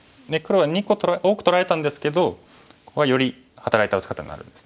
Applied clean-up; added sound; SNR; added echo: none; none; none; none.